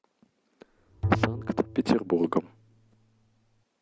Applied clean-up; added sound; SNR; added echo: none; Bowed string instrument; 7 dB; none.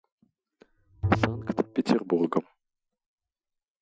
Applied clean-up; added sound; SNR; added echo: classical method Wiener filter.